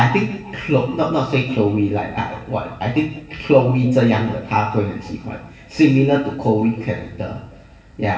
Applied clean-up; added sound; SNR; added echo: none; none; none; reverberation time 1.0 s.